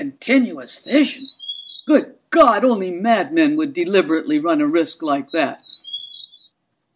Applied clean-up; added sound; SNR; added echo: none; Chirp, tweet; 12 dB; none.